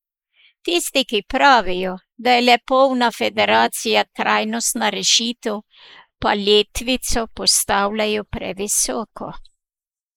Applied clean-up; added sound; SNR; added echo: neural mask model Resemble Enhance denoiser.